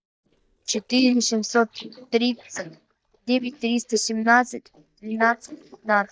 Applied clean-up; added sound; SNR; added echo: neural mask model DeepFilterNet 3.